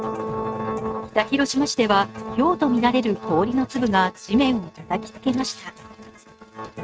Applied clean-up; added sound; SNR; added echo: neural mask model RNNoise.